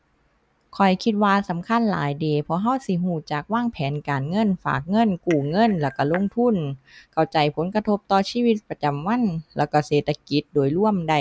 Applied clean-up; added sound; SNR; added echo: none; Cutlery, silverware / Dishes, pots, and pans / Chink, clink; 17 dB; none.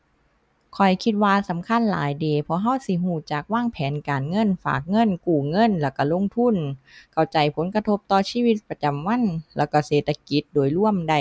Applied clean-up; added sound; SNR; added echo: none; none; none; none.